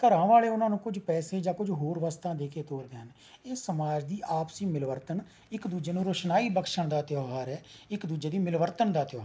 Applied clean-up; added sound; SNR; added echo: none; none; none; none.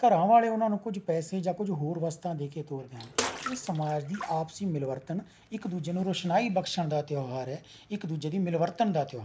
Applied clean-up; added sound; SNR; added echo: none; Bathtub (filling or washing) / Water / Splash, splatter; 8 dB; none.